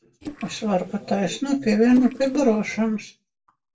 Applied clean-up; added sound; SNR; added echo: neural separator model SepFormer DNS4.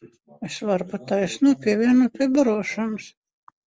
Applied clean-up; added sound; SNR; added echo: none; none; none; none.